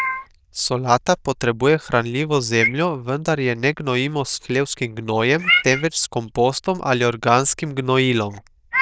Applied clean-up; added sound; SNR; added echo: neural diffusion model UNIVERSE++.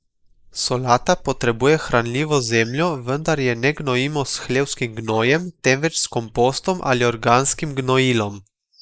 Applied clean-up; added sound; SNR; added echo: neural mask model Resemble Enhance denoiser.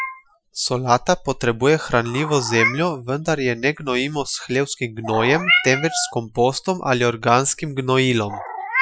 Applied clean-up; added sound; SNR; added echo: classical method Wiener filter.